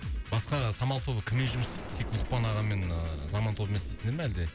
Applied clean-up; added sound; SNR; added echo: none; Explosion; 12 dB; none.